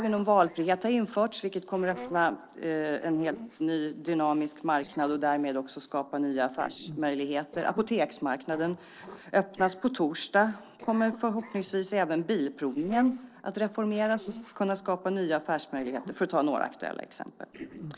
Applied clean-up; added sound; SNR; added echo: neural separator model SepFormer DNS4.